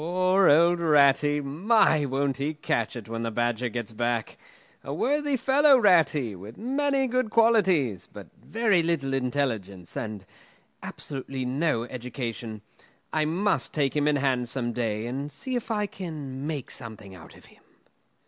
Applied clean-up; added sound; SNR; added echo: none; none; none; none.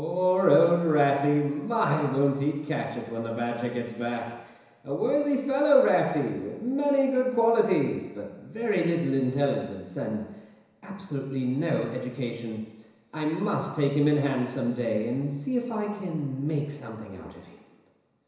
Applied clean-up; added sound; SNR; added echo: none; none; none; reverberation time 1.0 s.